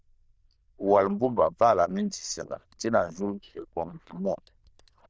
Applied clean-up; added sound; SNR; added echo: neural diffusion model UNIVERSE++.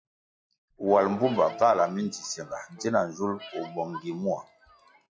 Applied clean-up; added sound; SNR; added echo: classical method log-MMSE.